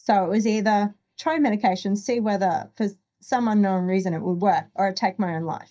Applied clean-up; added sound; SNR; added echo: neural mask model DeepFilterNet 3.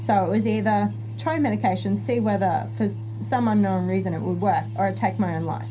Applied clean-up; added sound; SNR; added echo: none; Organ; 8 dB; reverberation time 0.3 s.